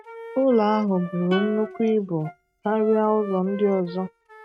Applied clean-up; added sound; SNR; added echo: neural mask model RNNoise.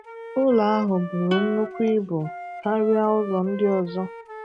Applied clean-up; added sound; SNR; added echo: none; Plucked string instrument + Wind instrument, woodwind instrument; 12 dB; none.